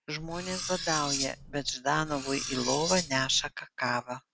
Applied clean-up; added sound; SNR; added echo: none; Cutlery, silverware; 5 dB; none.